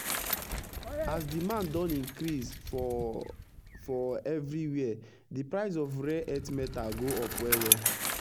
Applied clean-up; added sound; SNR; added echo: none; Bicycle; 2 dB; none.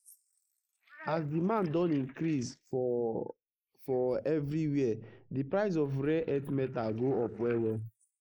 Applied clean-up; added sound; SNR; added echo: neural mask model Resemble Enhance denoiser.